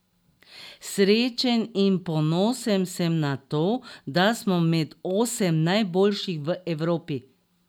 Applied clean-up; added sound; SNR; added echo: none; none; none; none.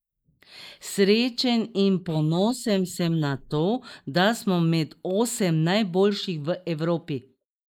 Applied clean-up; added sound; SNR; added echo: neural mask model Resemble Enhance denoiser.